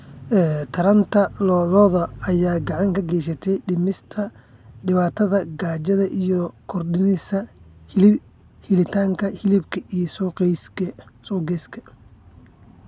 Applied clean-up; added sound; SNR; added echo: none; none; none; none.